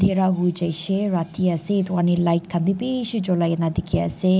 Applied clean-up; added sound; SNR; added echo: none; none; none; none.